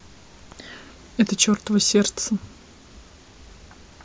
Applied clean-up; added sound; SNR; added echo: none; none; none; none.